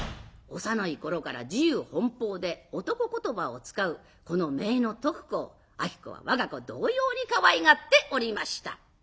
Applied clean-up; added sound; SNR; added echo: none; none; none; none.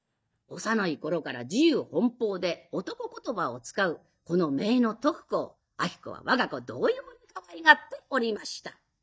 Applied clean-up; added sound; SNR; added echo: neural mask model DeepFilterNet 3.